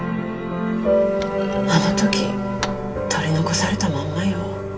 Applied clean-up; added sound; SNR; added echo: none; Thump, thud; 19 dB; reverberation time 0.1 s.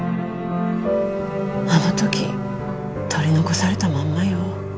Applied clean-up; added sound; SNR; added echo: none; none; none; none.